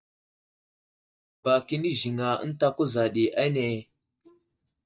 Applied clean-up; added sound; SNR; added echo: neural mask model DeepFilterNet 3.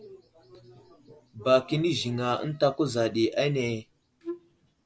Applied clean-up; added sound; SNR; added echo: none; Wind instrument, woodwind instrument; 11 dB; none.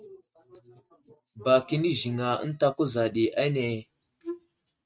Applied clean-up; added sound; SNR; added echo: neural mask model RNNoise.